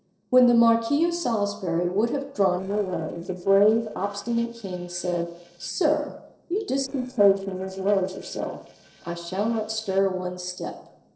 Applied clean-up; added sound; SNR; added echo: neural separator model SepFormer DNS4.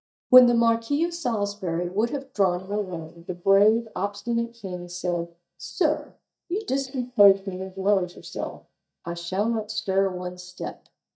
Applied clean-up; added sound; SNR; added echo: neural mask model DeepFilterNet 3.